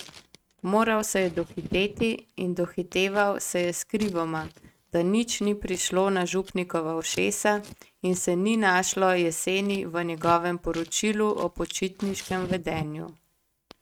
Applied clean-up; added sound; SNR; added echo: neural mask model RNNoise.